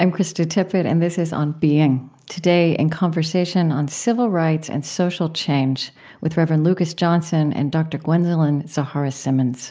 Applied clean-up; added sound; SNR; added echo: none; none; none; none.